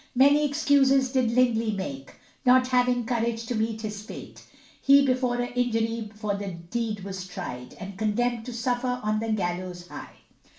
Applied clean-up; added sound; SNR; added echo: none; none; none; reverberation time 0.3 s.